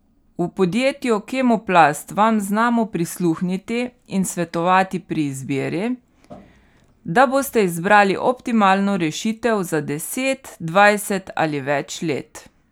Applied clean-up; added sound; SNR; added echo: none; none; none; none.